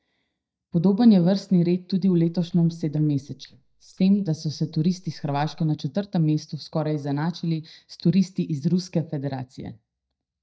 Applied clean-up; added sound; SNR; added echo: neural mask model DeepFilterNet 3.